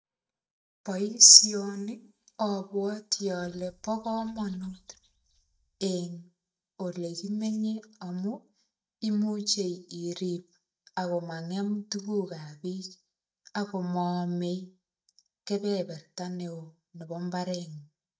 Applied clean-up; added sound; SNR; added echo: neural mask model DeepFilterNet 3.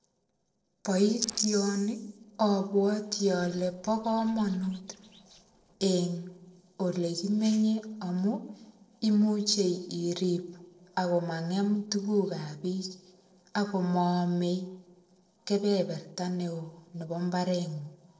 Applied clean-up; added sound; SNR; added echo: neural separator model SepFormer DNS4.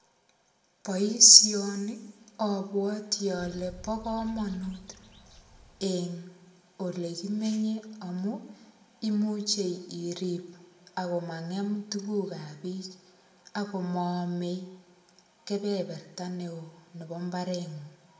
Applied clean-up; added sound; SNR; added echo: none; Bird; 19 dB; reverberation time 0.7 s.